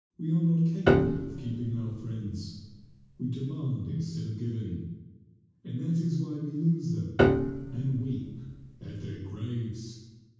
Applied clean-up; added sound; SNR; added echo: none; Piano; -1 dB; reverberation time 1.2 s.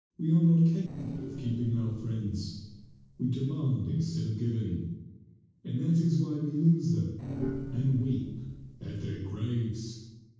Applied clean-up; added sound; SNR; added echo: neural separator model SepFormer DNS4.